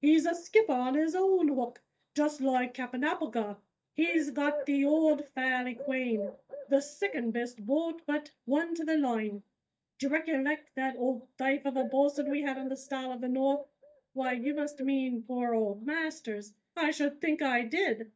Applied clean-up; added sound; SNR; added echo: neural mask model DeepFilterNet 3.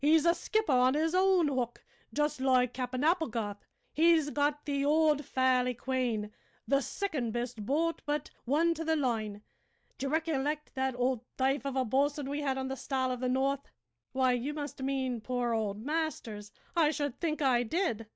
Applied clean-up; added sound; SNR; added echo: none; none; none; none.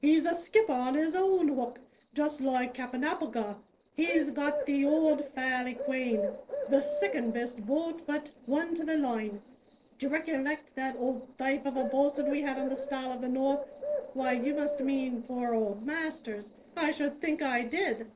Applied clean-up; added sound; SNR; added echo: neural separator model SepFormer DNS4.